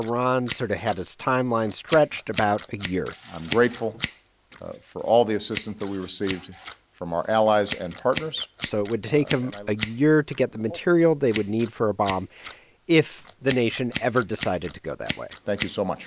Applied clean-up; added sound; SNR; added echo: none; Scissors; 10 dB; none.